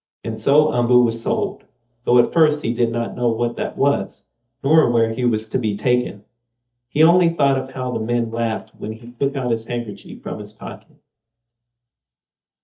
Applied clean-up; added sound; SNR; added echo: neural mask model DeepFilterNet 3.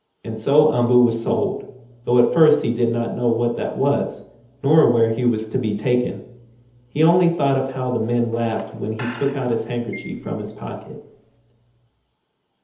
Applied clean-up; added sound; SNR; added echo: none; Squeak / Screech; 19 dB; reverberation time 0.8 s.